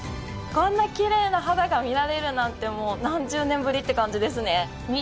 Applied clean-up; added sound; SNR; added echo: none; none; none; none.